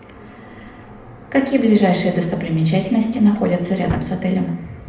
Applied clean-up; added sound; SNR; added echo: none; Drawer open or close; 18 dB; reverberation time 0.7 s.